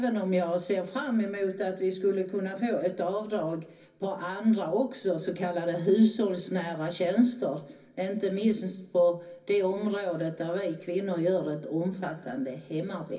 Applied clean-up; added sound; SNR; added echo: none; none; none; reverberation time 0.4 s.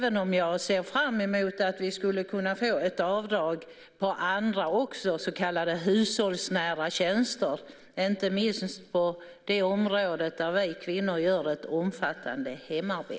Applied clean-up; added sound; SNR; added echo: none; none; none; none.